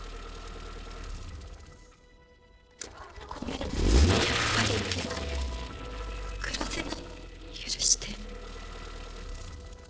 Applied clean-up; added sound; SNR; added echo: neural separator model SepFormer DNS4.